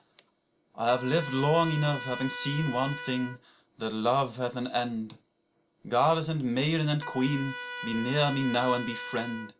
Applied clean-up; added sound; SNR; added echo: none; Trumpet; 12 dB; none.